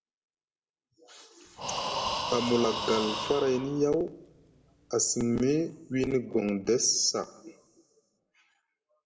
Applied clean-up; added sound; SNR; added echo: none; Breathing; 5 dB; reverberation time 0.4 s.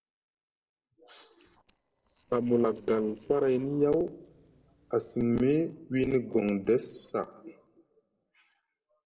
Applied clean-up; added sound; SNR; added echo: neural separator model SepFormer DNS4.